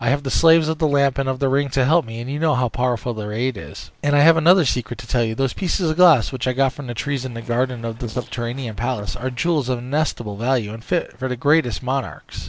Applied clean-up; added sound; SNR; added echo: neural separator model SepFormer DNS4.